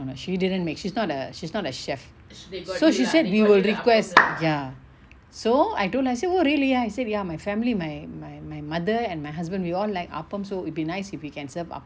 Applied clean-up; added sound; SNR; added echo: none; Clapping; -2 dB; none.